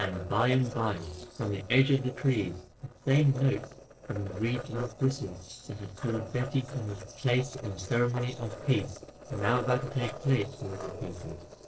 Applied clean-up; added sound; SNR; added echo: neural separator model SepFormer DNS4.